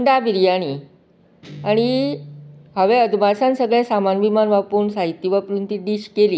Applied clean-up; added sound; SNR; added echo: none; Guitar; 20 dB; none.